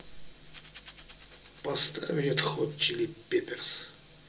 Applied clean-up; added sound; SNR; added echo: none; Rattle / Rattle (instrument); 12 dB; reverberation time 0.2 s.